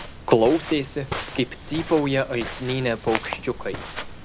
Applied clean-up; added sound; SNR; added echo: none; Walk, footsteps; 10 dB; none.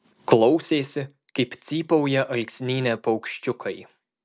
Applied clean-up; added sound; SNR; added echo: none; none; none; none.